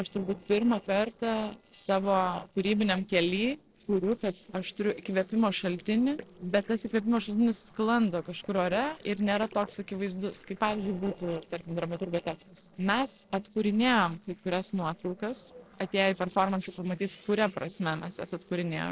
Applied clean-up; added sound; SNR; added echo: neural separator model SepFormer DNS4.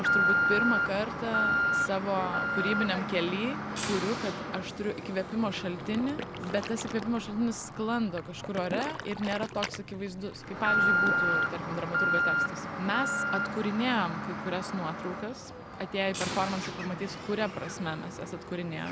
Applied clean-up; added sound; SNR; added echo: none; Alarm; -1 dB; none.